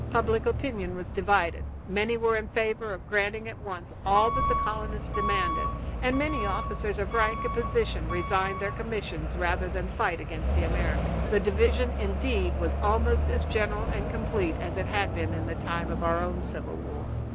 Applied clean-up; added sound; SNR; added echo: none; Alarm / Truck; 0 dB; none.